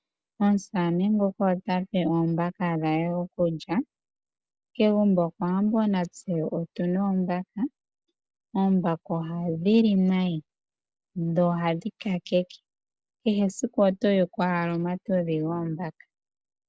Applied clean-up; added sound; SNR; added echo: none; none; none; none.